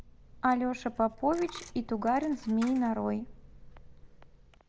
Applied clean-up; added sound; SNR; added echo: none; Coin (dropping); 18 dB; none.